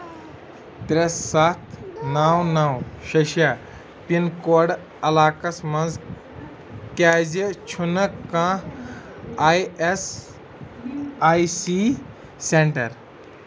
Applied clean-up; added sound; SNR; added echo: none; none; none; none.